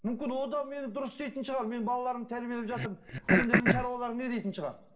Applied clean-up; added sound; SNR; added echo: none; Cough; -4 dB; reverberation time 0.6 s.